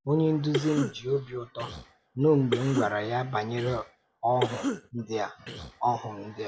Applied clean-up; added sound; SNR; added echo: none; Cough; 8 dB; none.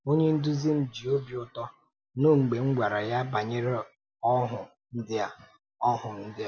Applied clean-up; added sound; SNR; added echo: none; none; none; none.